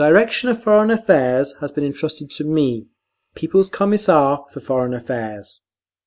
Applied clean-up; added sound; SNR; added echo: neural mask model Resemble Enhance denoiser.